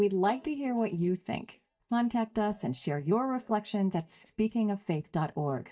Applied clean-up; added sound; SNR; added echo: neural mask model DeepFilterNet 3.